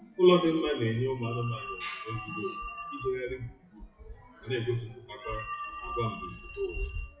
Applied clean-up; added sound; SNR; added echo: classical method WPE with log-MMSE.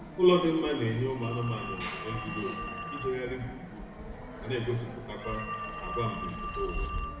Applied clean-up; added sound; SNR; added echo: none; Telephone; 6 dB; reverberation time 1.0 s.